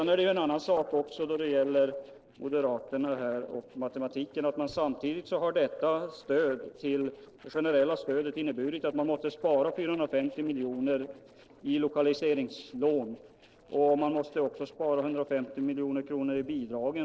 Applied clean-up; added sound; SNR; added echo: neural separator model SepFormer DNS4.